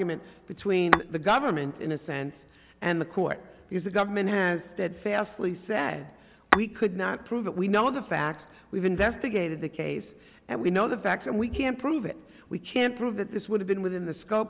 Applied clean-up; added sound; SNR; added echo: none; Tap / Glass; 2 dB; none.